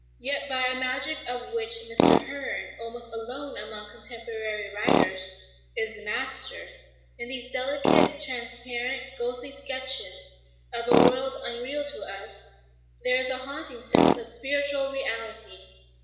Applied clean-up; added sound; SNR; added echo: none; Tools; 1 dB; reverberation time 1.1 s.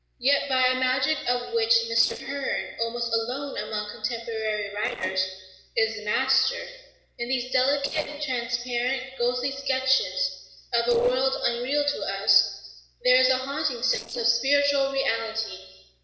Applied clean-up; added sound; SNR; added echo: neural separator model SepFormer DNS4.